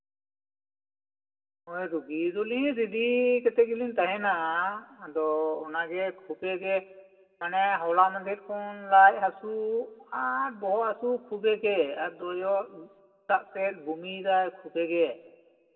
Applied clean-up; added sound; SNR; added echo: none; none; none; reverberation time 0.6 s.